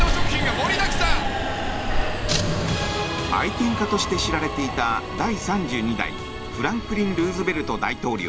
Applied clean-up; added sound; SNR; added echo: none; Subway, metro, underground; 1 dB; none.